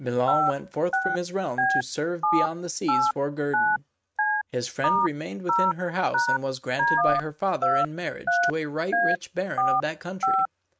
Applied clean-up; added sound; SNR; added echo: neural mask model RNNoise.